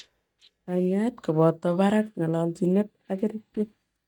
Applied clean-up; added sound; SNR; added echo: neural mask model DeepFilterNet 3.